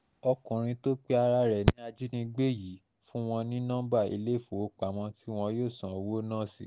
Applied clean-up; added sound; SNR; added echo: none; none; none; none.